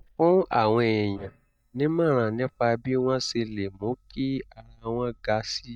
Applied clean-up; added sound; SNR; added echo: neural mask model DeepFilterNet 3.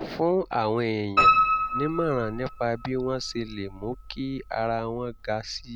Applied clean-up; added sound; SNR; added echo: none; Piano; 0 dB; none.